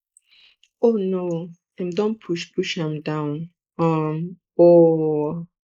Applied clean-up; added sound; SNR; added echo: neural mask model Resemble Enhance denoiser.